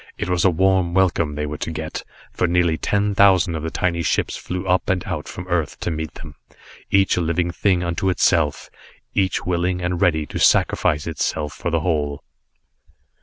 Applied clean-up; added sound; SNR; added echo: none; none; none; none.